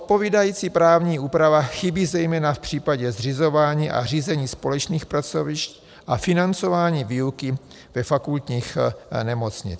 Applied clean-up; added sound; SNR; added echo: none; none; none; none.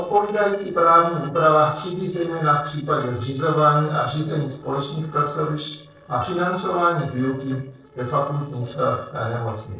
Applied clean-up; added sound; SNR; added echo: neural separator model SepFormer DNS4.